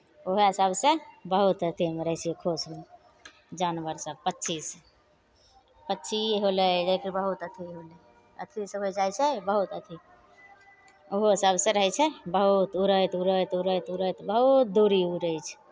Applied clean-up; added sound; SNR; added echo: none; none; none; none.